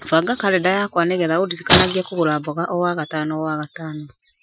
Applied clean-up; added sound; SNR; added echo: classical method Wiener filter.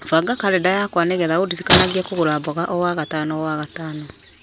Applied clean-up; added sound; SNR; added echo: none; Shatter; 4 dB; none.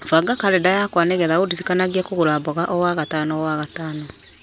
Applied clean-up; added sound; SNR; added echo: none; none; none; none.